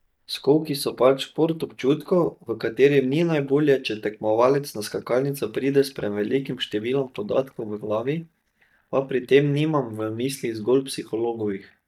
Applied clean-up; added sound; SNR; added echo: neural mask model DeepFilterNet 3.